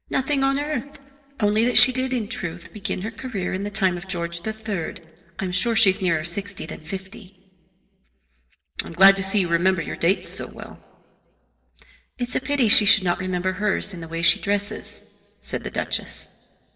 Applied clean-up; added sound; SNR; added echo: none; none; none; reverberation time 1.8 s.